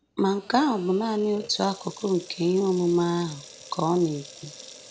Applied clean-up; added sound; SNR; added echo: none; Sink (filling or washing) / Water tap, faucet; 20 dB; none.